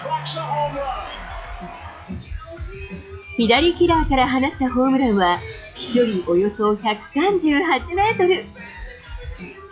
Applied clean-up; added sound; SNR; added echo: classical method log-MMSE.